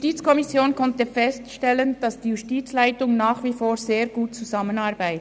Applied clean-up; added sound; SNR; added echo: none; none; none; none.